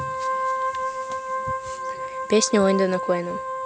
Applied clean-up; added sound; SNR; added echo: none; Wind instrument, woodwind instrument; 2 dB; none.